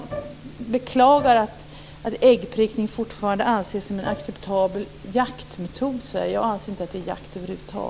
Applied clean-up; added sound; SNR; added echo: none; Bowed string instrument; 14 dB; none.